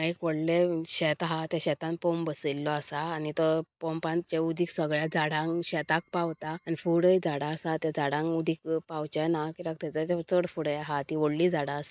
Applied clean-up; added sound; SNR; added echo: neural mask model DeepFilterNet 3.